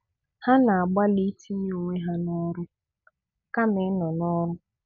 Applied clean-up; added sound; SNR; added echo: none; none; none; none.